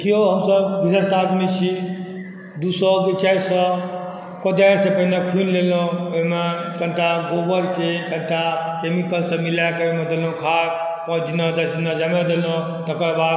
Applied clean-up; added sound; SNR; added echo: none; none; none; none.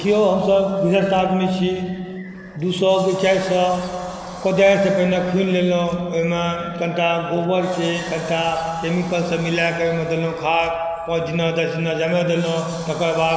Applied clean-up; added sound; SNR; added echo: none; Sliding door; 19 dB; none.